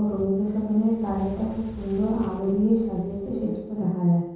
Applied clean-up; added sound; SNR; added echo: none; Fire; 18 dB; reverberation time 0.9 s.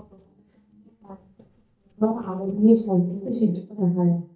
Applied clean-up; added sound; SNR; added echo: neural mask model DeepFilterNet 3.